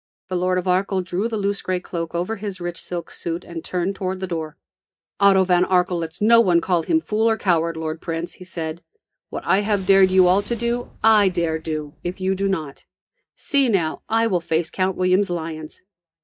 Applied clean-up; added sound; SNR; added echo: neural mask model DeepFilterNet 3.